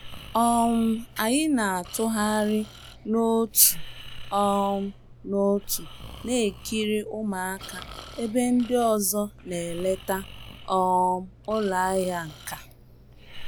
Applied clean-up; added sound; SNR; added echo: none; Breathing; 16 dB; none.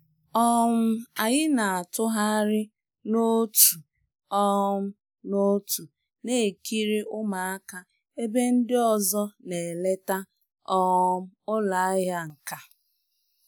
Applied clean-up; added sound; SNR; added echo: none; none; none; none.